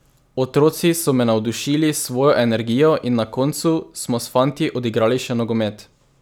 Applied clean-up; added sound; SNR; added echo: none; none; none; none.